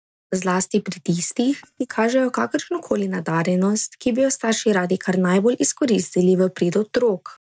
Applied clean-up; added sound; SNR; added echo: neural mask model DeepFilterNet 3.